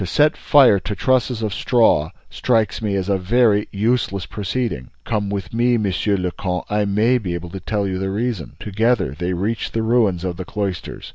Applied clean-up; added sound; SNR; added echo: none; none; none; none.